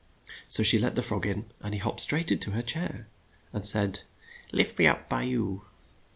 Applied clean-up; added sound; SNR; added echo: none; none; none; none.